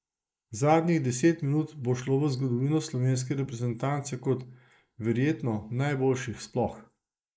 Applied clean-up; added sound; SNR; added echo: neural mask model Resemble Enhance denoiser.